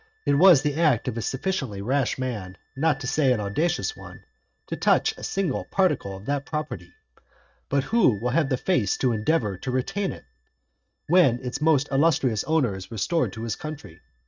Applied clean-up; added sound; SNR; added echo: neural mask model RNNoise.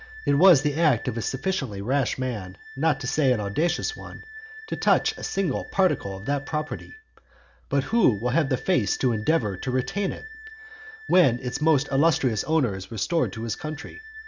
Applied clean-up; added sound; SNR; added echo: none; Wind instrument, woodwind instrument; 18 dB; none.